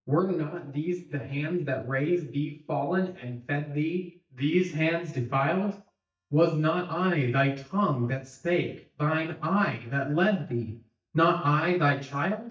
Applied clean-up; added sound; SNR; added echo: neural mask model DeepFilterNet 3.